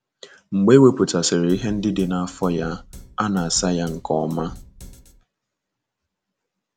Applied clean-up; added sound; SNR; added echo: none; Drum kit; 19 dB; none.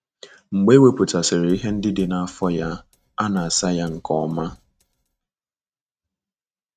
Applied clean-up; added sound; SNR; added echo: neural mask model RNNoise.